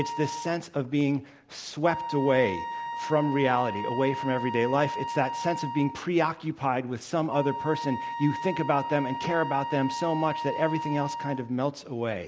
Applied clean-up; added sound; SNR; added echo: none; Wind instrument, woodwind instrument; 7 dB; none.